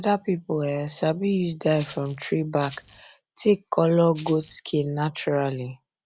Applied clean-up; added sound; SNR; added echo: none; Rattle (instrument); 17 dB; none.